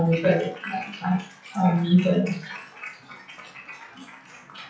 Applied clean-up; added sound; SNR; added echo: classical method WPE with log-MMSE.